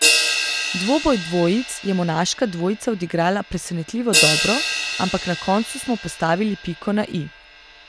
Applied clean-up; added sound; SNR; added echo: none; Crash cymbal; 2 dB; none.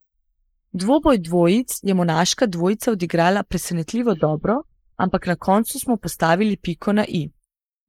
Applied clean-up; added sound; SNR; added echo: neural mask model Resemble Enhance denoiser.